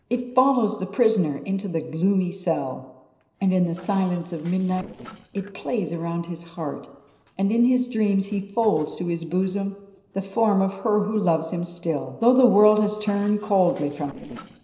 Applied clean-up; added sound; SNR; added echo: neural separator model SepFormer DNS4.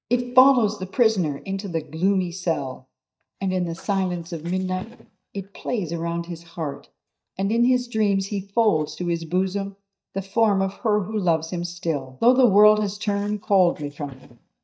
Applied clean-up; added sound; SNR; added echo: neural mask model DeepFilterNet 3.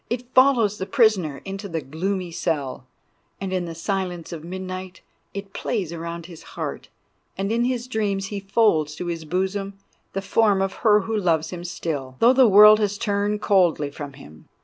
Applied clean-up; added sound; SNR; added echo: none; none; none; none.